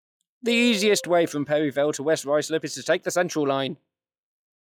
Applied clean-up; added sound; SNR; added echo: classical method log-MMSE.